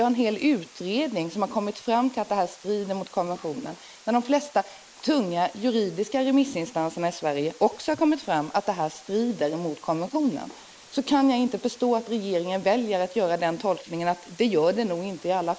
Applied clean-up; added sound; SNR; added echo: neural mask model Resemble Enhance denoiser.